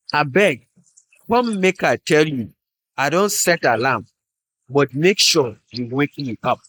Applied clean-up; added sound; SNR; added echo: neural mask model Resemble Enhance denoiser.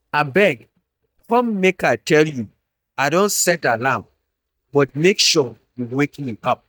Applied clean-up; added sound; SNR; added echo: neural mask model DeepFilterNet 3.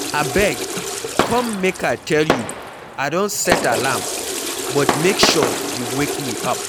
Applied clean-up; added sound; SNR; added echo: none; Toilet flush / Water + Fireworks; 2 dB; none.